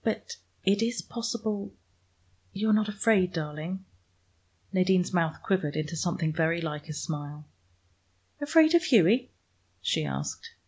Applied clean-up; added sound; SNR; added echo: none; none; none; none.